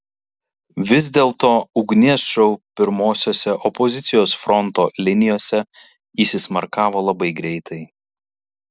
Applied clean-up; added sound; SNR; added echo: none; none; none; none.